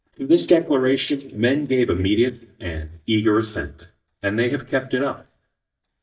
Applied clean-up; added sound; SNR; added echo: neural mask model DeepFilterNet 3.